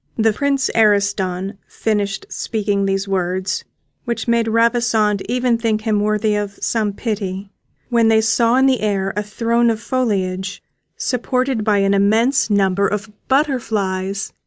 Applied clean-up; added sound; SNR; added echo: none; none; none; none.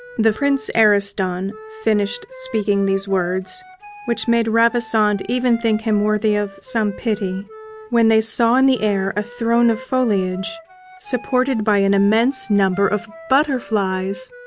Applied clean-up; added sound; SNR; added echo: none; Wind instrument, woodwind instrument; 20 dB; none.